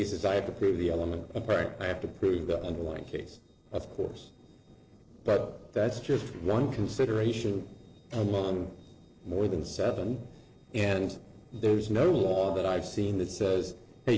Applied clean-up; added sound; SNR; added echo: neural separator model SepFormer DNS4.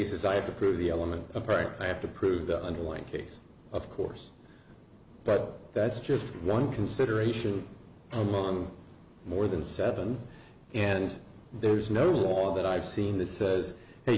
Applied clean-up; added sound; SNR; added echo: none; none; none; none.